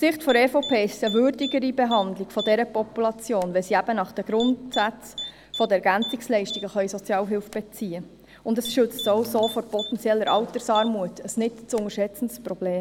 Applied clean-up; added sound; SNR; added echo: none; Typing; 14 dB; none.